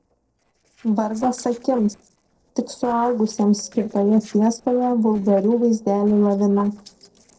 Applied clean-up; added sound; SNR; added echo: neural separator model SepFormer DNS4.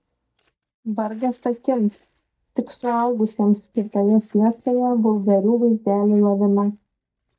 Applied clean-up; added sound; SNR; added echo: neural mask model DeepFilterNet 3.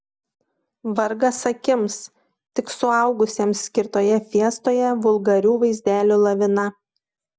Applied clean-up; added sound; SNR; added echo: none; none; none; none.